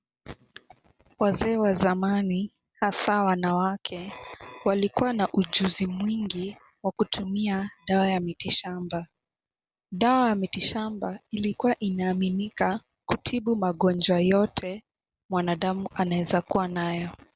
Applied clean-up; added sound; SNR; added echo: none; none; none; none.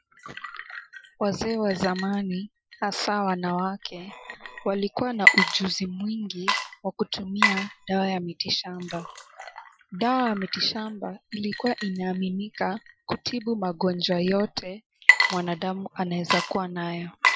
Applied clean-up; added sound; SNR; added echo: classical method Wiener filter.